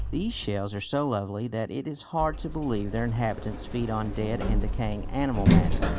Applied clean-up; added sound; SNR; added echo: none; Sliding door; -1 dB; none.